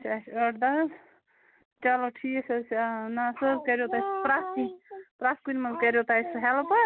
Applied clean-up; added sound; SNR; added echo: none; none; none; none.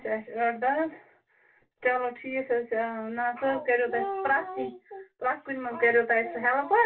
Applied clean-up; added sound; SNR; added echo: none; none; none; reverberation time 0.2 s.